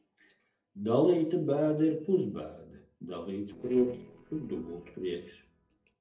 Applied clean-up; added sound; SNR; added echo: neural separator model SepFormer DNS4.